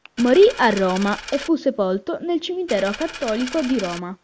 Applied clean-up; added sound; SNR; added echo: none; Coin (dropping); 13 dB; none.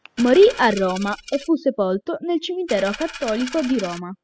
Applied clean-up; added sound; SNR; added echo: classical method spectral subtraction.